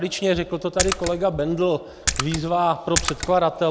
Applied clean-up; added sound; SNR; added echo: none; Splash, splatter; 5 dB; none.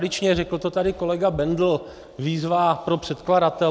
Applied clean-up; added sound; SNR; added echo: none; none; none; none.